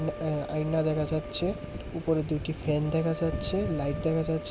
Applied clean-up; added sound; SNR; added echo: none; Wind instrument, woodwind instrument; 13 dB; none.